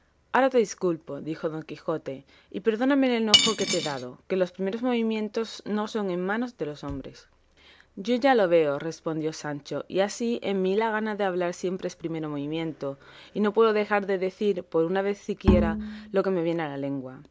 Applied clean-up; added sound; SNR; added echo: none; Bowed string instrument + Cutlery, silverware / Dishes, pots, and pans; -2 dB; none.